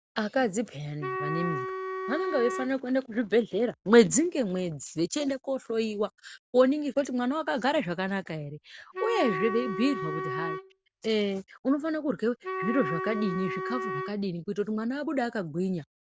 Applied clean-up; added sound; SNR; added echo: none; Wind instrument, woodwind instrument; 7 dB; none.